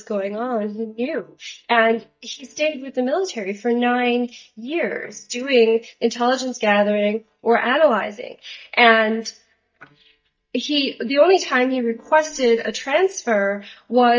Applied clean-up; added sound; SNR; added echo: neural mask model DeepFilterNet 3.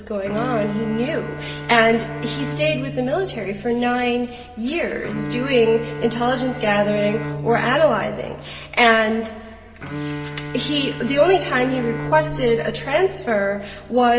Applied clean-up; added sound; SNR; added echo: none; Bowed string instrument; 11 dB; reverberation time 1.8 s.